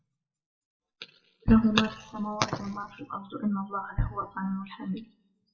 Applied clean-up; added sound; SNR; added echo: classical method WPE with log-MMSE.